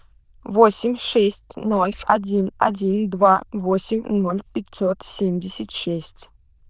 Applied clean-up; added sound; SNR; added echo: neural diffusion model UNIVERSE++.